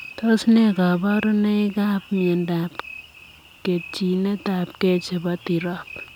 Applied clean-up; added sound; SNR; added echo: none; none; none; none.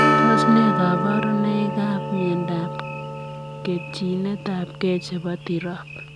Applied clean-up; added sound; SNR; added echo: none; Strum + Percussion; 1 dB; none.